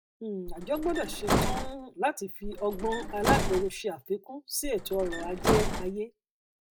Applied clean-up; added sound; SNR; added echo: none; Bus; -1 dB; none.